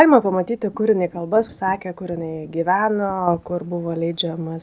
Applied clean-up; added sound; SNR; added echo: none; none; none; none.